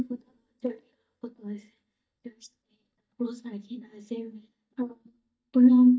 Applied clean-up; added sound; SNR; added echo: neural mask model DeepFilterNet 3.